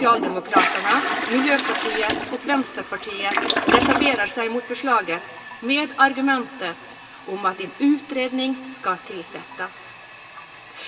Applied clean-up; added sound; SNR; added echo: none; Toilet flush; 3 dB; reverberation time 2.8 s.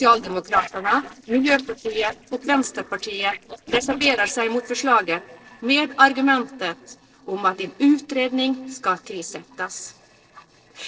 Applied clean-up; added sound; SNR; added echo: neural separator model SepFormer DNS4.